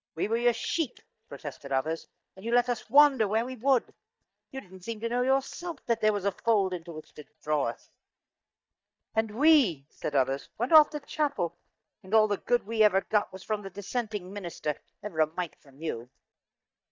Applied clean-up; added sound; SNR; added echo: neural mask model DeepFilterNet 3.